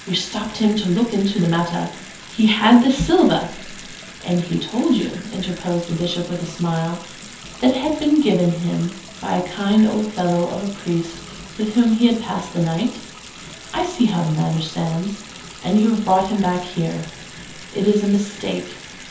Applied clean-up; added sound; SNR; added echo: none; Bathtub (filling or washing) / Sink (filling or washing) / Water tap, faucet; 18 dB; reverberation time 0.5 s.